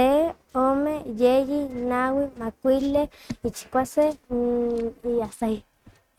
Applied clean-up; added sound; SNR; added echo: neural mask model RNNoise.